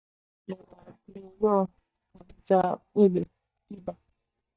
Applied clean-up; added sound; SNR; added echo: neural mask model DeepFilterNet 3.